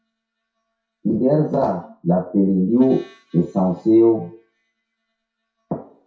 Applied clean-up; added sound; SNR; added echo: classical method WPE with log-MMSE.